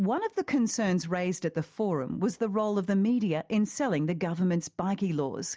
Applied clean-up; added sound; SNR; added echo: none; none; none; none.